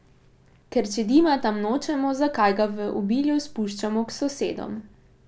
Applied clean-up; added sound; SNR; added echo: none; none; none; none.